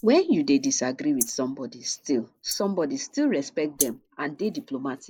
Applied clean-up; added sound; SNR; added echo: neural mask model Resemble Enhance denoiser.